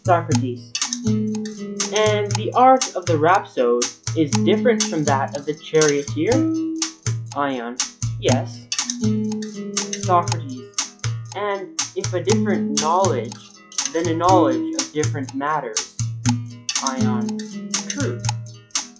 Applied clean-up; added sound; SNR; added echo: classical method log-MMSE.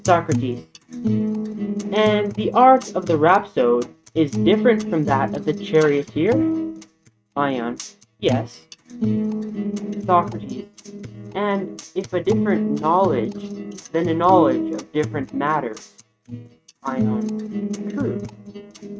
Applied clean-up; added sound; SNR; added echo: neural mask model RNNoise.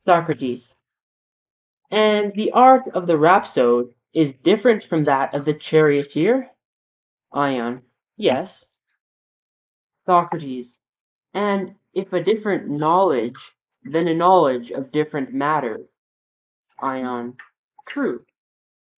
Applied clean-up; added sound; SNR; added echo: neural mask model Resemble Enhance denoiser.